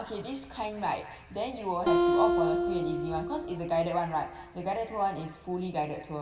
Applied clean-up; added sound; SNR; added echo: none; Acoustic guitar; -2 dB; reverberation time 2.0 s.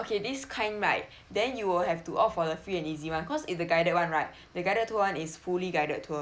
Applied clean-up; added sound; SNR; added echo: none; none; none; none.